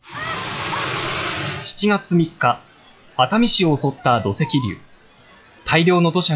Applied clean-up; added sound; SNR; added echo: classical method log-MMSE.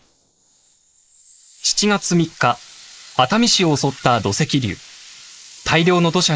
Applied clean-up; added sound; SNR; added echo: neural mask model Resemble Enhance denoiser.